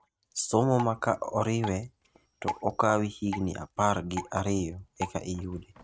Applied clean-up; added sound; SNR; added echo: neural mask model RNNoise.